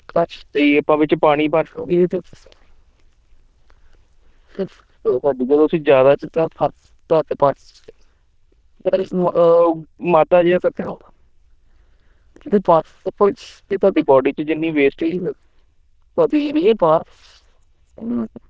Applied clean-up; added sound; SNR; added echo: neural diffusion model UNIVERSE++.